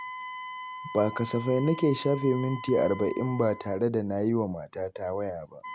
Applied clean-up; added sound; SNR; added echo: none; Wind instrument, woodwind instrument; 14 dB; none.